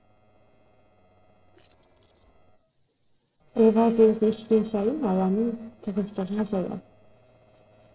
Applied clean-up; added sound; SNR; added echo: neural separator model SepFormer DNS4.